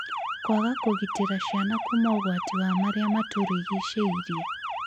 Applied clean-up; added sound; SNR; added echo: none; Motor vehicle (road) / Siren; 5 dB; none.